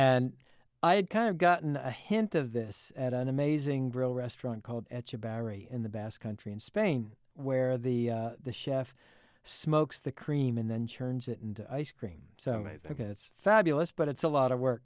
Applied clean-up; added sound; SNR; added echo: none; none; none; none.